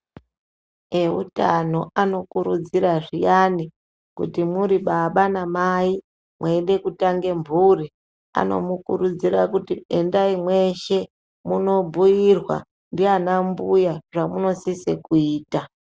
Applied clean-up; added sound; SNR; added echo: none; none; none; none.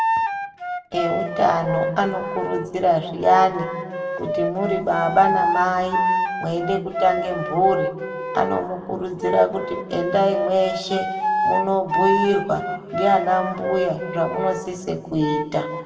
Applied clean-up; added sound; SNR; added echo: none; Wind instrument, woodwind instrument; 3 dB; reverberation time 1.4 s.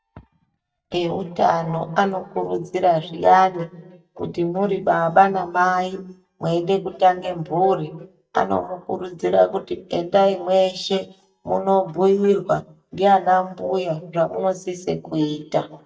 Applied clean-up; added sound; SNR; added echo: neural mask model DeepFilterNet 3.